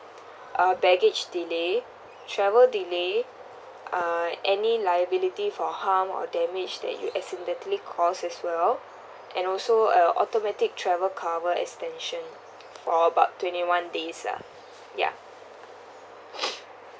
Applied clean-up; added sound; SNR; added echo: none; none; none; none.